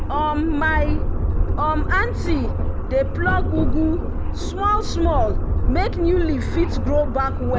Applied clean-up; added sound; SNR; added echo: none; Subway, metro, underground; -2 dB; none.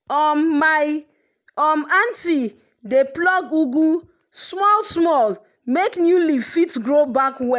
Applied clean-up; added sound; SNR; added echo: none; none; none; none.